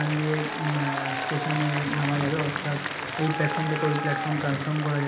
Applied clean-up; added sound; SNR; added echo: none; Applause; 4 dB; reverberation time 1.0 s.